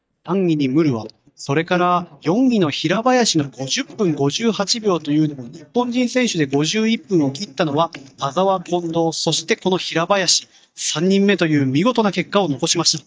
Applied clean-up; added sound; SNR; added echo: neural mask model DeepFilterNet 3.